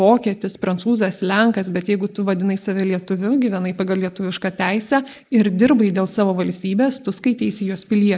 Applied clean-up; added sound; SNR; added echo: neural mask model Resemble Enhance denoiser.